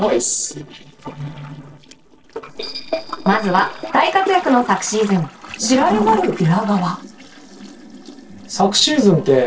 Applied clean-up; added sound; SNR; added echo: neural separator model SepFormer DNS4.